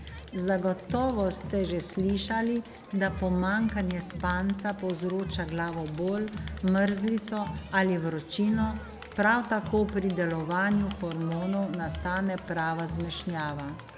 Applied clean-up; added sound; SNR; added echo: none; Crowd; 11 dB; none.